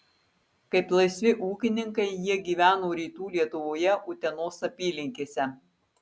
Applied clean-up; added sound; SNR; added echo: none; none; none; none.